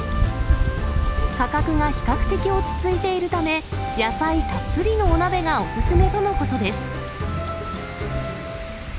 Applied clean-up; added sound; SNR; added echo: none; Wind; 2 dB; none.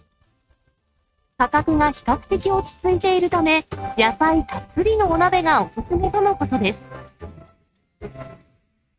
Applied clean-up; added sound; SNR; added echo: neural mask model RNNoise.